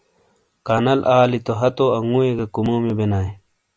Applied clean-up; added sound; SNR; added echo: none; none; none; none.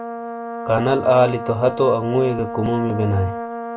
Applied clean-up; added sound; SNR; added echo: none; Brass instrument; 9 dB; reverberation time 0.2 s.